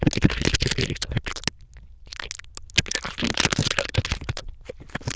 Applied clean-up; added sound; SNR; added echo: neural diffusion model UNIVERSE++.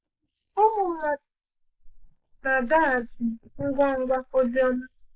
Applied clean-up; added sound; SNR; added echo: neural mask model Resemble Enhance denoiser.